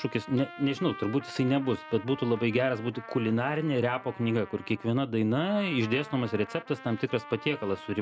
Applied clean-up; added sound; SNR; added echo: none; Trumpet; 17 dB; none.